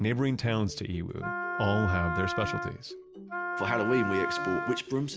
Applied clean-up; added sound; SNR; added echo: none; Wind instrument, woodwind instrument; 4 dB; none.